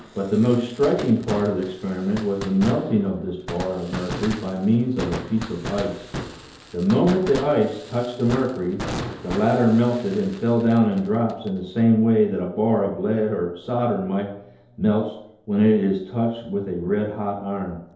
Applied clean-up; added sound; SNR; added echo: none; Fireworks; 14 dB; reverberation time 2.2 s.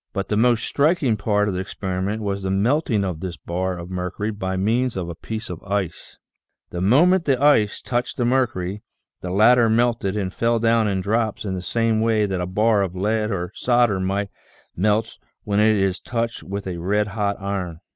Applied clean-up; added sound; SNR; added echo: none; none; none; none.